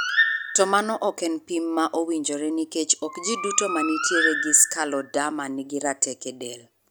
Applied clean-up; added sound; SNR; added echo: none; Bird; 5 dB; none.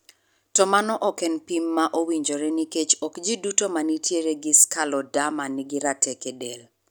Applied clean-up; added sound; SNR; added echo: none; none; none; none.